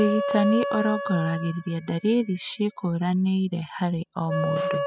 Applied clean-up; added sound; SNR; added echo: classical method spectral subtraction.